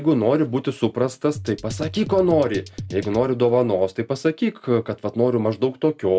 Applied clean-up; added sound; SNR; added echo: none; Drum kit; 13 dB; none.